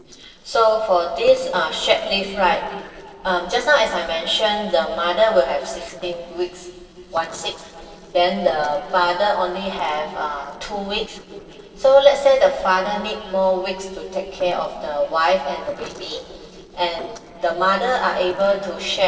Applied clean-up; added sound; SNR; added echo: neural separator model SepFormer DNS4.